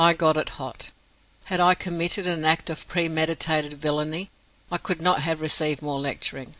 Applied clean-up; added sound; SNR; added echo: none; none; none; none.